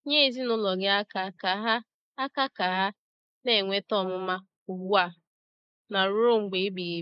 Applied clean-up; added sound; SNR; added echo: neural mask model Resemble Enhance denoiser.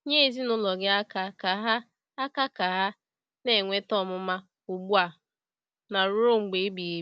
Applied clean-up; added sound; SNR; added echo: none; none; none; none.